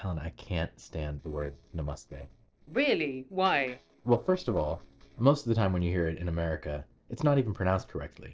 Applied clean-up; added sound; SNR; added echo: neural separator model SepFormer DNS4.